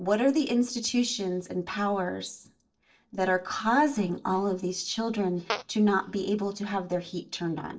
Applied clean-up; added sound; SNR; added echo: neural separator model SepFormer DNS4.